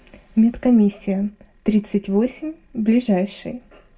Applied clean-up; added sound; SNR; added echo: none; none; none; reverberation time 0.2 s.